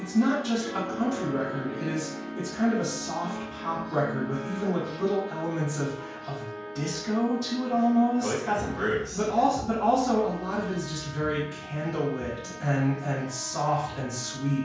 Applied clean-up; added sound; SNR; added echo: none; Trumpet; 16 dB; reverberation time 0.5 s.